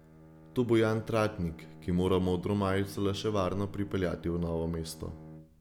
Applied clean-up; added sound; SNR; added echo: none; Bowed string instrument; 18 dB; none.